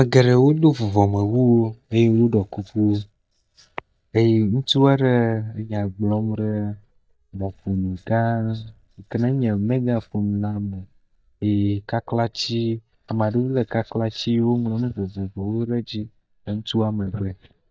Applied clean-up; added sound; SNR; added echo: neural mask model DeepFilterNet 3.